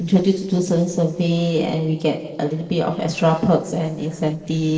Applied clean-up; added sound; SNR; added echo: neural separator model SepFormer DNS4.